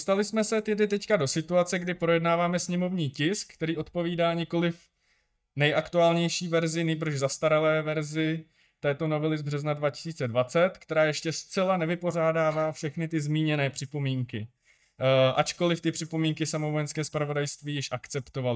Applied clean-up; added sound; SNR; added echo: neural mask model DeepFilterNet 3.